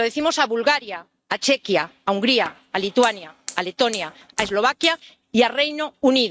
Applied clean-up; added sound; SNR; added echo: neural mask model RNNoise.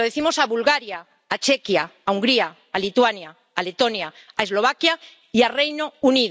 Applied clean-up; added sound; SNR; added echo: none; none; none; none.